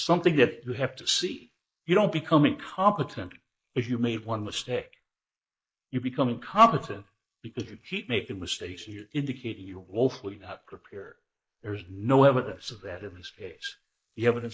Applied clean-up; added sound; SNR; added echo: neural mask model Resemble Enhance denoiser.